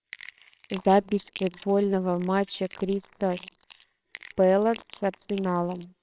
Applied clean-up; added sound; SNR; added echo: neural separator model SepFormer WHAMR!.